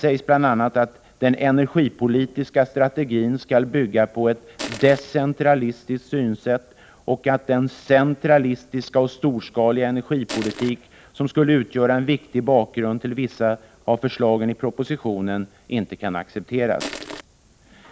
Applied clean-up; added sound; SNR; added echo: none; Crushing; 10 dB; none.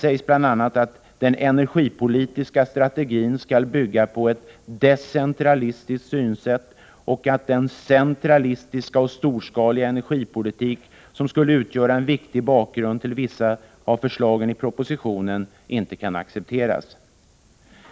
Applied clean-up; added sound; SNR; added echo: none; none; none; none.